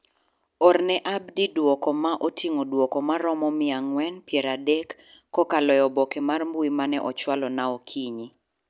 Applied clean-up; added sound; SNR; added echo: none; none; none; none.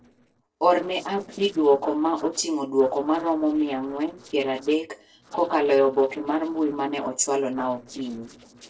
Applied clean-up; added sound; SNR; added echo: neural separator model SepFormer DNS4.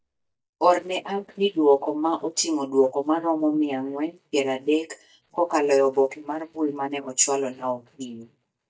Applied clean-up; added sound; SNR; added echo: neural mask model DeepFilterNet 3.